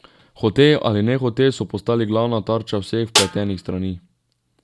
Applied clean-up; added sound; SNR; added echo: none; Snare drum; 4 dB; none.